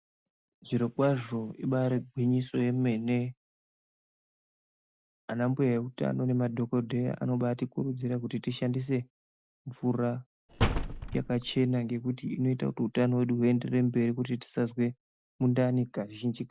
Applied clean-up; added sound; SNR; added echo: none; Slam; 1 dB; none.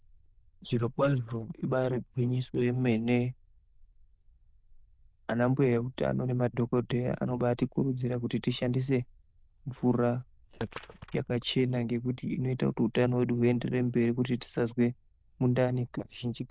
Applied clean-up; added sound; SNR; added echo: neural diffusion model UNIVERSE++.